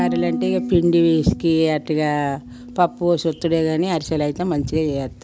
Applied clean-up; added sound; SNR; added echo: none; Harp; 11 dB; none.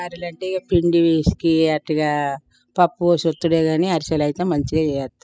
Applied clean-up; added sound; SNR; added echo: classical method spectral subtraction.